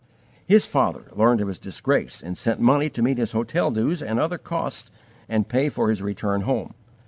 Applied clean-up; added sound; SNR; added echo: none; none; none; none.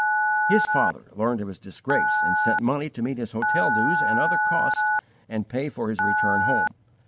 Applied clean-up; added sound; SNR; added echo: none; Telephone; -4 dB; none.